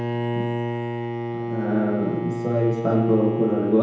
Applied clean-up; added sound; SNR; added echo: none; Bowed string instrument; 4 dB; reverberation time 0.8 s.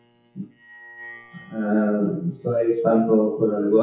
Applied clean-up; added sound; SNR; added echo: classical method WPE with log-MMSE.